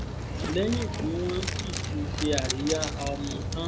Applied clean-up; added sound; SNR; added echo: none; Zipper (clothing) + Rain; 0 dB; none.